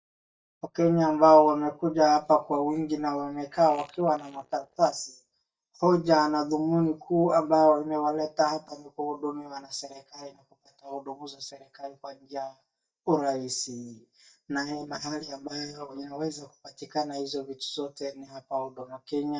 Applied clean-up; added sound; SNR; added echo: neural mask model DeepFilterNet 3.